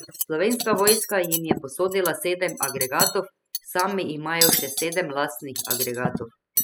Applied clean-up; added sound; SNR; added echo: classical method spectral subtraction.